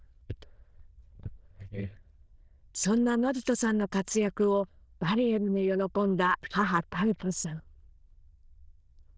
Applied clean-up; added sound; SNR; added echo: neural diffusion model UNIVERSE++.